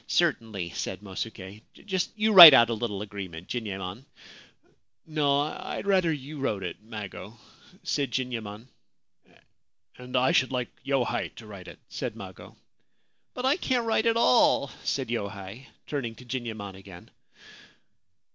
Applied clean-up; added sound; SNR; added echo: none; none; none; none.